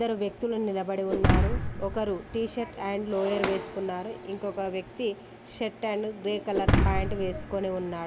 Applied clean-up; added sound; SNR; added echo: none; Shatter; 0 dB; none.